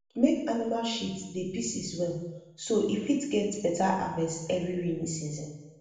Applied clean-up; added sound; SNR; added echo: none; none; none; reverberation time 0.8 s.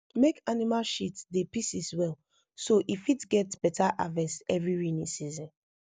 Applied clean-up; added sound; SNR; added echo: none; none; none; none.